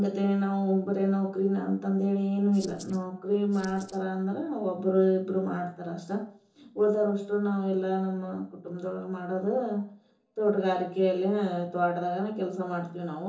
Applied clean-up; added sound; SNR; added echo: neural separator model SepFormer DNS4.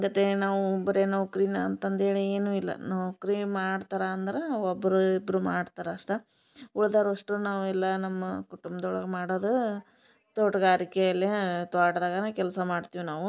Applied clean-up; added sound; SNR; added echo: none; none; none; none.